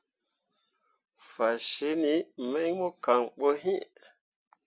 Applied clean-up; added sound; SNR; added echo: none; none; none; none.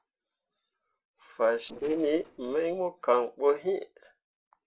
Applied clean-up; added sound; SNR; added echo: neural separator model SepFormer DNS4.